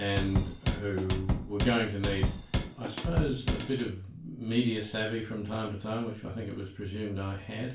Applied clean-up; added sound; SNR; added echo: none; Drum / Drum kit; -1 dB; reverberation time 0.3 s.